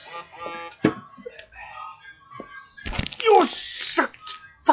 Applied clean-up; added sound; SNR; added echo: classical method log-MMSE.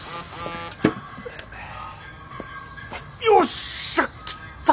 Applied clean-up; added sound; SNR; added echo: none; none; none; none.